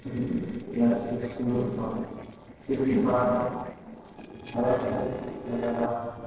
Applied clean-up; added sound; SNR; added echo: neural separator model SepFormer DNS4.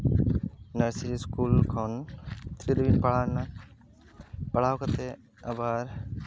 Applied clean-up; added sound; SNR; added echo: none; none; none; none.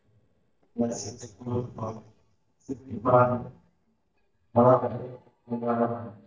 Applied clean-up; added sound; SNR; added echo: neural mask model DeepFilterNet 3.